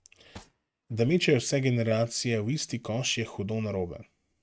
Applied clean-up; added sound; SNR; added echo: neural mask model RNNoise.